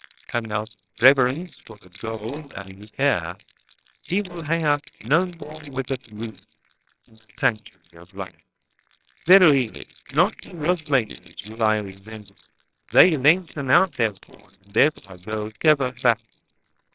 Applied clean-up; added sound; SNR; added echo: neural separator model SepFormer WHAMR!.